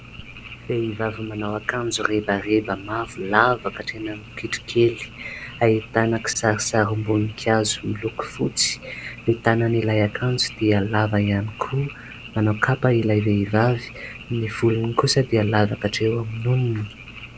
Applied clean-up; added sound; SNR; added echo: none; Frog; 17 dB; none.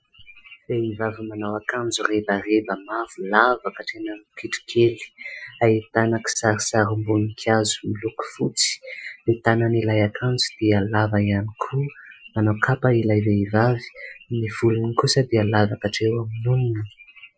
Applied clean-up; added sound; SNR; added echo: classical method Wiener filter.